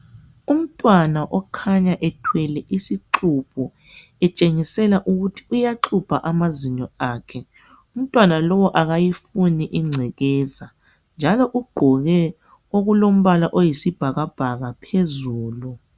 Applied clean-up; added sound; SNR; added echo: none; none; none; none.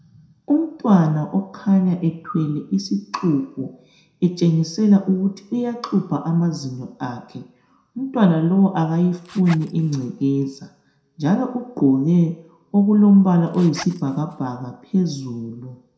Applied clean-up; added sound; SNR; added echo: none; Zipper (clothing); 20 dB; reverberation time 0.6 s.